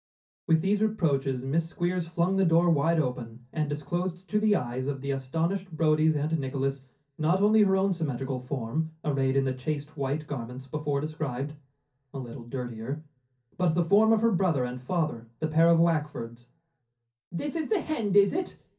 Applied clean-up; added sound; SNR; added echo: none; none; none; reverberation time 0.3 s.